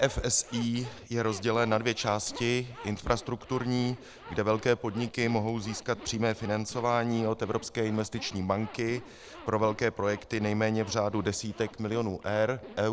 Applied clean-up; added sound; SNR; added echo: none; Zipper (clothing); 17 dB; none.